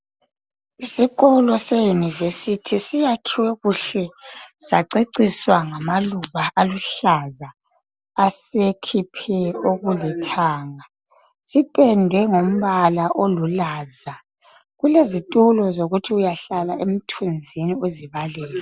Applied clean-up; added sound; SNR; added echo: none; none; none; none.